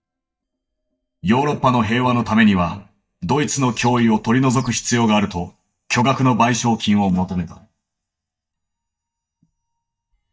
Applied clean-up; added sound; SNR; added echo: neural mask model DeepFilterNet 3.